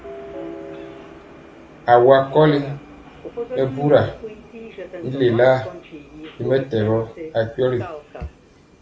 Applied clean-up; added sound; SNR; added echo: none; Subway, metro, underground; 14 dB; none.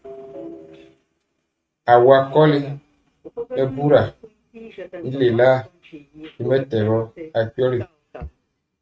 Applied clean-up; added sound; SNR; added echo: neural mask model RNNoise.